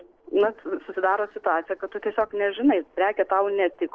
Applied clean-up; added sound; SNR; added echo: neural separator model SepFormer DNS4.